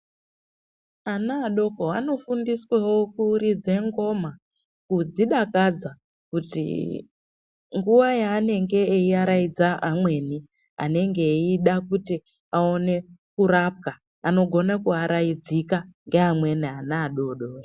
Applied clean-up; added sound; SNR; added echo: none; none; none; none.